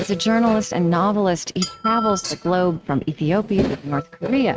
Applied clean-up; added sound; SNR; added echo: neural mask model RNNoise.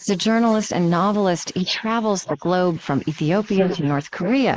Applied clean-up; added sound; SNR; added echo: neural mask model Resemble Enhance denoiser.